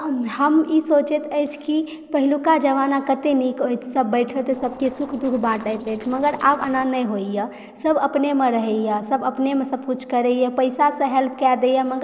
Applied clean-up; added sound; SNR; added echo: neural separator model SepFormer DNS4.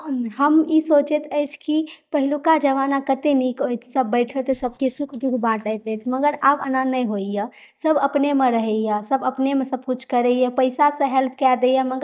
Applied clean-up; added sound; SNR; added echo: neural mask model DeepFilterNet 3.